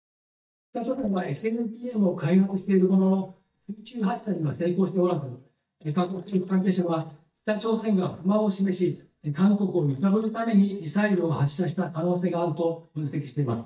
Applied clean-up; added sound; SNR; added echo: neural mask model DeepFilterNet 3.